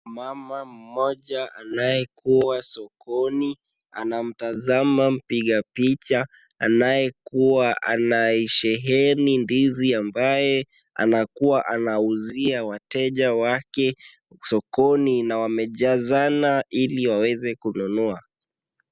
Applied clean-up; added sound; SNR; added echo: none; none; none; none.